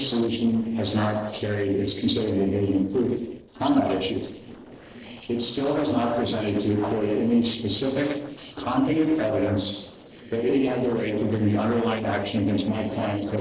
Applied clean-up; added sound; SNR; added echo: neural separator model SepFormer DNS4.